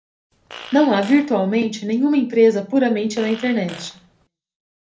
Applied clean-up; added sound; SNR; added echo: none; Fart; 20 dB; reverberation time 0.3 s.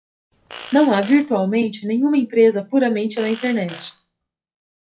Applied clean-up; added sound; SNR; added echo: classical method WPE with log-MMSE.